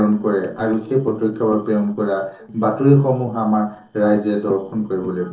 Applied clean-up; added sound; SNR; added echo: neural separator model SepFormer DNS4.